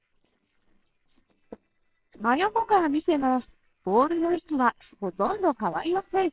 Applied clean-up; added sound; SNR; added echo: neural separator model SepFormer WHAMR!.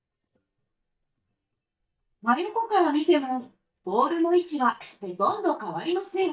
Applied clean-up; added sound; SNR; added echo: neural mask model DeepFilterNet 3.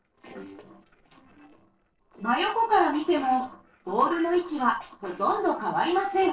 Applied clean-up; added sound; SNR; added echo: neural separator model SepFormer DNS4.